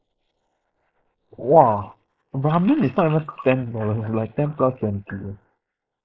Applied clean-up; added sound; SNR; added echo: neural mask model Resemble Enhance denoiser.